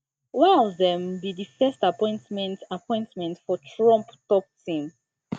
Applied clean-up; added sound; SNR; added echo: none; none; none; none.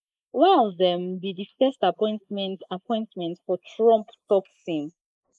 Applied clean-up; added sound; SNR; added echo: neural mask model Resemble Enhance denoiser.